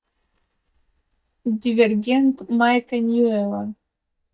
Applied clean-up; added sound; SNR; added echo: neural mask model DeepFilterNet 3.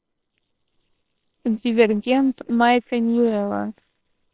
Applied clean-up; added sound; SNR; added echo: neural separator model SepFormer WHAMR!.